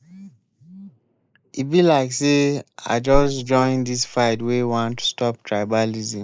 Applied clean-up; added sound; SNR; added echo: neural mask model Resemble Enhance denoiser.